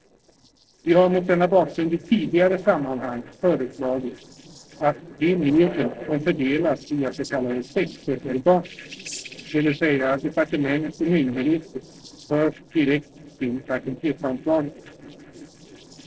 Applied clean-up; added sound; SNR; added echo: neural separator model SepFormer DNS4.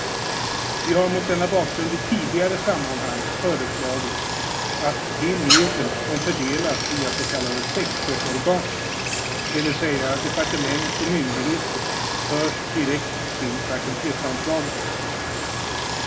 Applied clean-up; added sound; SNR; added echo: none; Stream; 0 dB; reverberation time 0.5 s.